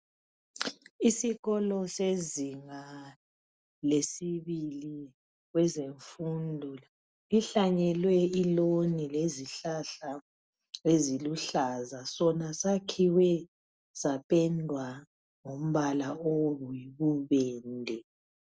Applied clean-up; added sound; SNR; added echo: none; none; none; none.